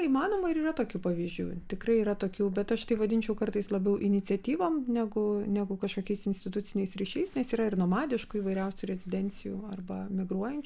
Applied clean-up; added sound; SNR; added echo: none; none; none; none.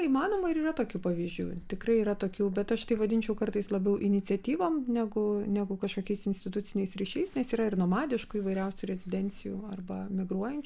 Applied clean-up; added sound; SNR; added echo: none; Bird; 12 dB; none.